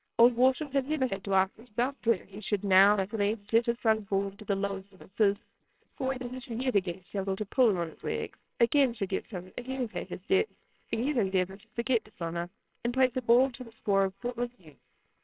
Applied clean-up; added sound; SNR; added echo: neural separator model SepFormer WHAMR!.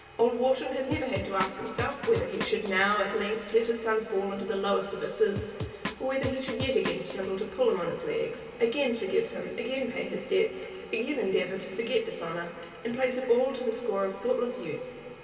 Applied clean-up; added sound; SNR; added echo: none; Drum; 9 dB; reverberation time 2.6 s.